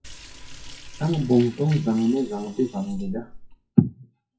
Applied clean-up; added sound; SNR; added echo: classical method WPE with log-MMSE.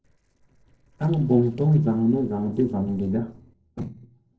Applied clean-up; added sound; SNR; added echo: neural separator model SepFormer DNS4.